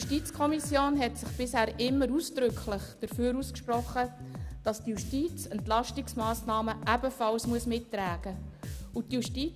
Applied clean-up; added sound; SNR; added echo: none; Bass guitar; 10 dB; none.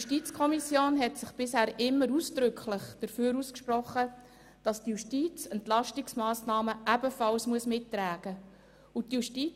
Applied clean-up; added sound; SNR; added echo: none; none; none; none.